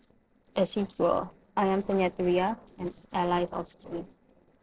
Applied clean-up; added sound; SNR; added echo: neural separator model SepFormer DNS4.